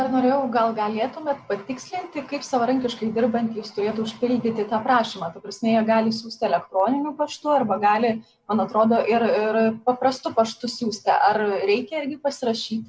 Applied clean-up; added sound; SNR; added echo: none; none; none; none.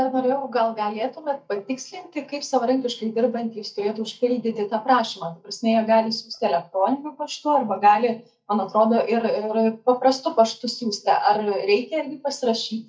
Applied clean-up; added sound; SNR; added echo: neural mask model DeepFilterNet 3.